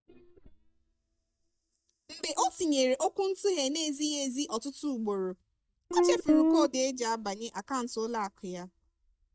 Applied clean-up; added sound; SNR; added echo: neural mask model DeepFilterNet 3.